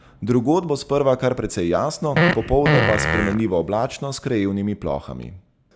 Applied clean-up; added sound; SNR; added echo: none; Fart; -1 dB; none.